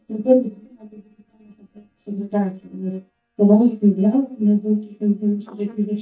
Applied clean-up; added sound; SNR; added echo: neural mask model DeepFilterNet 3.